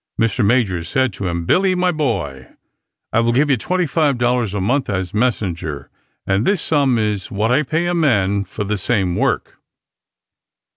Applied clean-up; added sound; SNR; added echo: none; none; none; none.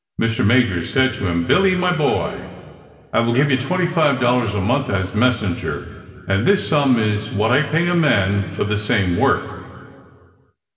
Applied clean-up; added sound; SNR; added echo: none; none; none; reverberation time 2.1 s.